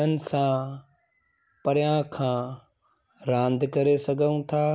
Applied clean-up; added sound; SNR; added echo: none; none; none; none.